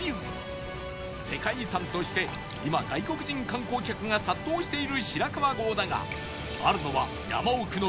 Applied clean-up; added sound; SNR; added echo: none; Fire + Fill (with liquid) / Trickle, dribble / Glass; 16 dB; none.